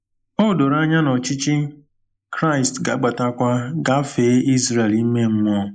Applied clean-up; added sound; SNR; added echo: neural mask model Resemble Enhance denoiser.